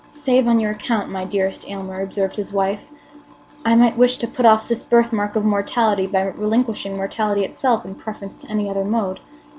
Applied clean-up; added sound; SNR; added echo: none; none; none; none.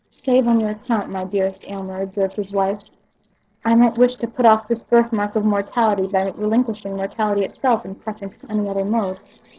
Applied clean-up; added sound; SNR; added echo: neural separator model SepFormer DNS4.